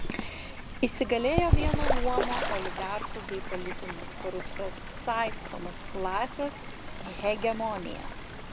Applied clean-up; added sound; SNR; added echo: none; Bird / Fowl; -1 dB; none.